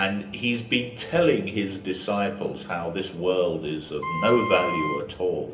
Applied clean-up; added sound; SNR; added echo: none; Wind instrument, woodwind instrument; 5 dB; reverberation time 0.3 s.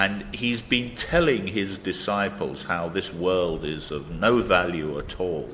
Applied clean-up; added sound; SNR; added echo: none; none; none; none.